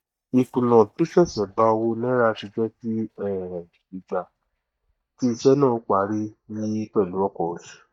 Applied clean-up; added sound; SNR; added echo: neural mask model DeepFilterNet 3.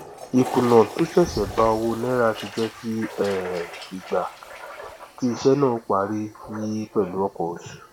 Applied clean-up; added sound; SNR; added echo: none; Toilet flush; 14 dB; none.